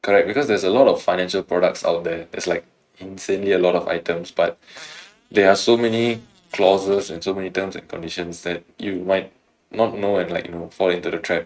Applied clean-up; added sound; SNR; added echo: neural mask model RNNoise.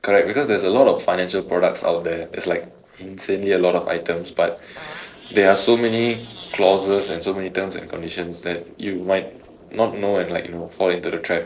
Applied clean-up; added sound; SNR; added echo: neural separator model SepFormer DNS4.